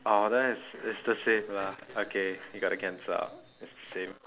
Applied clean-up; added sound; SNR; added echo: none; none; none; none.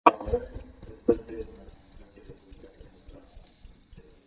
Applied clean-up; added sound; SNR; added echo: neural mask model DeepFilterNet 3.